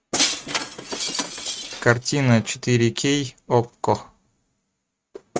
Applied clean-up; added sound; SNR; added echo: neural mask model RNNoise.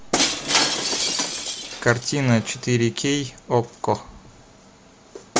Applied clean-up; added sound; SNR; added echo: none; Shatter; 2 dB; none.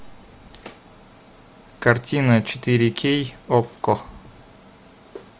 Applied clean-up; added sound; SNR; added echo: none; none; none; none.